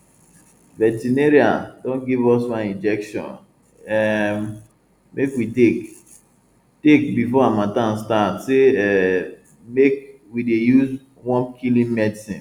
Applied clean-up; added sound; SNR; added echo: none; none; none; none.